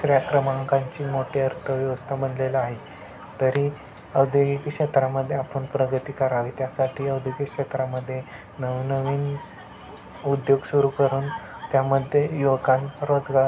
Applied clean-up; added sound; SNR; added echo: none; none; none; none.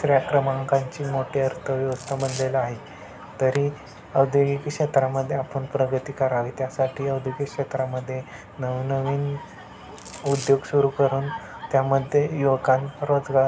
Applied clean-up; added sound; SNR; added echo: none; Domestic sounds, home sounds; 17 dB; none.